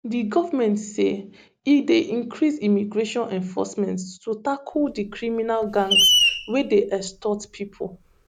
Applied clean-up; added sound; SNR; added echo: none; Screech; 1 dB; none.